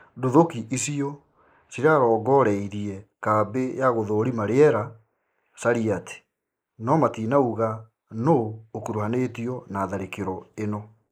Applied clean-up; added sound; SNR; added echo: neural mask model Resemble Enhance denoiser.